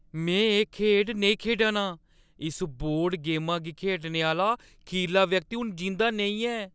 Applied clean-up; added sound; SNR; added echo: none; none; none; none.